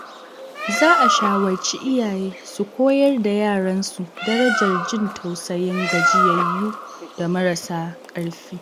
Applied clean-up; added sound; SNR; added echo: none; Bird; 3 dB; none.